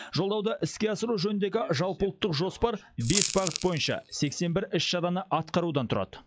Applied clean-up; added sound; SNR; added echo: classical method log-MMSE.